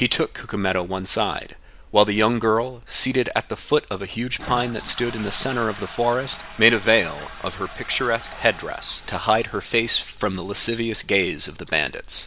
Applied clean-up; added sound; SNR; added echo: none; Toilet flush; 16 dB; none.